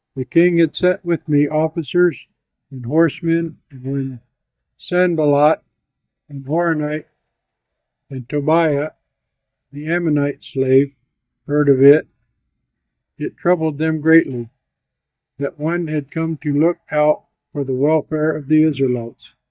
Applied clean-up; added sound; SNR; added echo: neural mask model DeepFilterNet 3.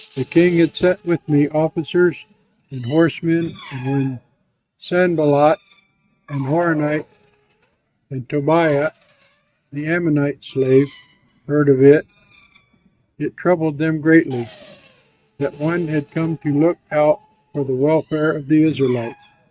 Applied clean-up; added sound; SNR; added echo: neural mask model RNNoise.